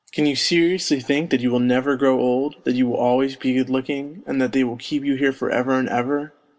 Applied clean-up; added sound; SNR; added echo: none; none; none; none.